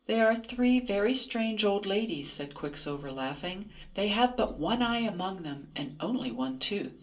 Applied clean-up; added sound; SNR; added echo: none; none; none; reverberation time 0.2 s.